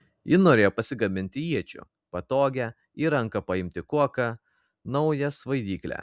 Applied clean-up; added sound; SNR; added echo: none; none; none; none.